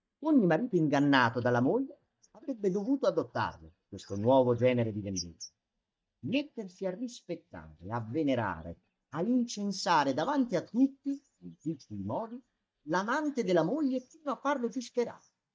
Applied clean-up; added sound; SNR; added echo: neural mask model DeepFilterNet 3.